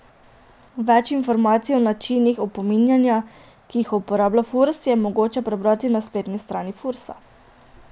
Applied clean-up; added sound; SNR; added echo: none; none; none; none.